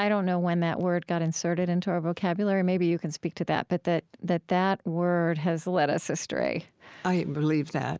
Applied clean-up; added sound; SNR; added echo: none; none; none; none.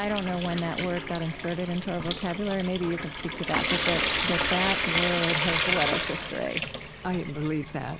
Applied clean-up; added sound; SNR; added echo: none; Trickle, dribble / Sink (filling or washing) / Water tap, faucet; -1 dB; none.